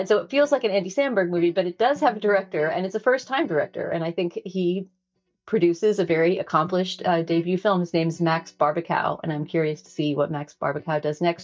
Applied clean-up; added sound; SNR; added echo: neural mask model DeepFilterNet 3.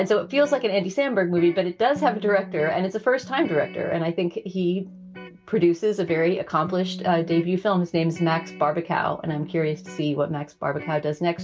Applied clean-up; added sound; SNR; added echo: none; Electric guitar; 16 dB; none.